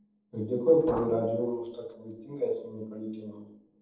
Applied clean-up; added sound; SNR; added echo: neural separator model SepFormer DNS4.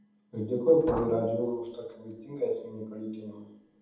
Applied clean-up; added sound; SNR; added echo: none; Liquid; 14 dB; reverberation time 0.8 s.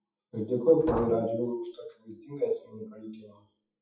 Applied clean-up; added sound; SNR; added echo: classical method WPE with log-MMSE.